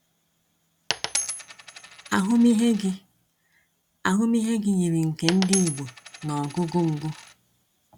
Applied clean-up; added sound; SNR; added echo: none; Coin (dropping); 9 dB; none.